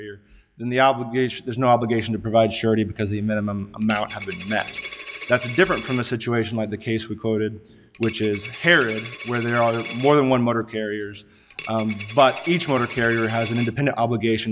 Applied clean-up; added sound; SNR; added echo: none; Coin (dropping); 8 dB; none.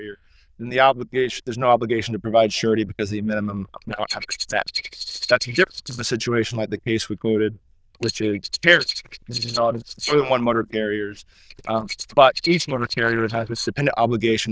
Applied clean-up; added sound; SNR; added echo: neural diffusion model UNIVERSE++.